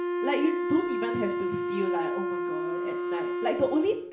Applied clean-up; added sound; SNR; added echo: none; Wind instrument, woodwind instrument; 0 dB; reverberation time 0.5 s.